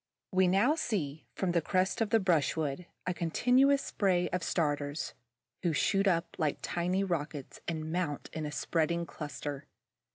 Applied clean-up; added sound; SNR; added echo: none; none; none; none.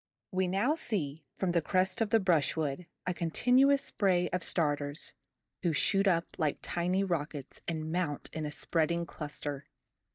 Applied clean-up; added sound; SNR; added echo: neural mask model DeepFilterNet 3.